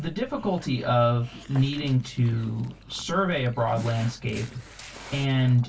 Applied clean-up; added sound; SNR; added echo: none; Dog; 18 dB; reverberation time 0.1 s.